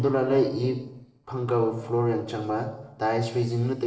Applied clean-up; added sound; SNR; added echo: neural separator model SepFormer DNS4.